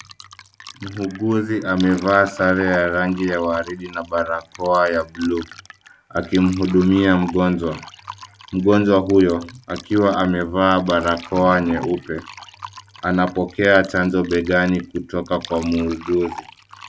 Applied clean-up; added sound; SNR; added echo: none; Fill (with liquid); 19 dB; none.